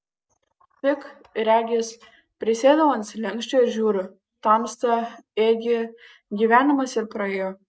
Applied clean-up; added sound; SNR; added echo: none; none; none; none.